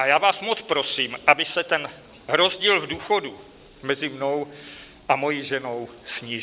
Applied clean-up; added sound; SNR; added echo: none; none; none; none.